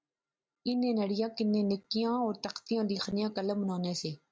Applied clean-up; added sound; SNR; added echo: none; none; none; none.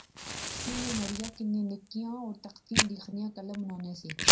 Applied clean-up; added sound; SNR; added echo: none; Fire; -3 dB; reverberation time 0.2 s.